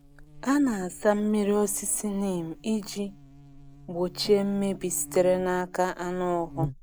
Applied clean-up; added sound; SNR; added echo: none; Buzz; 15 dB; none.